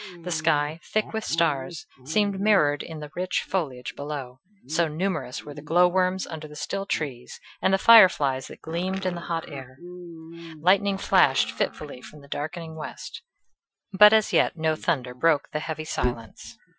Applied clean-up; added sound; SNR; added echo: classical method Wiener filter.